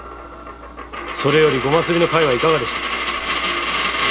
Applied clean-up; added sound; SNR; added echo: none; Coin (dropping); 3 dB; none.